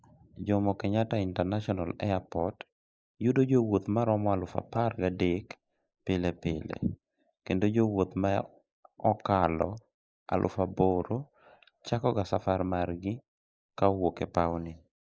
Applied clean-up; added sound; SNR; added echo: neural mask model Resemble Enhance denoiser.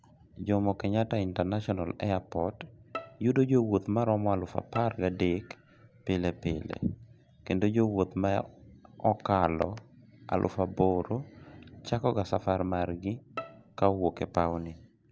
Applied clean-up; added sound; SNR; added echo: none; Bowed string instrument; 17 dB; none.